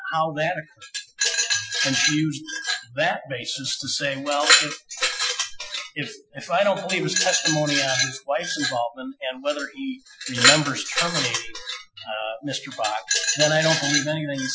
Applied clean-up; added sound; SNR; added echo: classical method Wiener filter.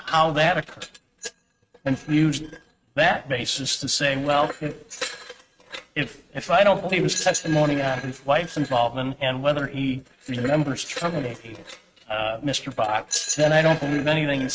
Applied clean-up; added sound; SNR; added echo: neural mask model RNNoise.